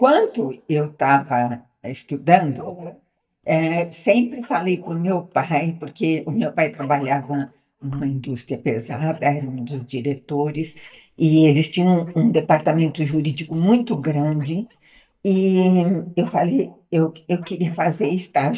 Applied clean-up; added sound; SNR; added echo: neural mask model DeepFilterNet 3.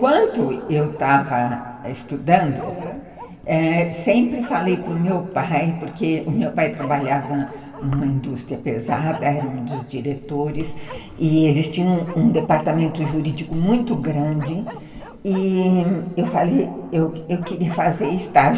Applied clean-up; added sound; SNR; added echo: none; Bark; 19 dB; reverberation time 2.0 s.